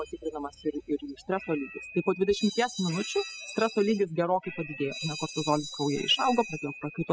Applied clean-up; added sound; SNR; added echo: classical method spectral subtraction.